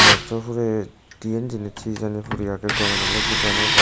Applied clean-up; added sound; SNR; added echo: none; Tools; -5 dB; none.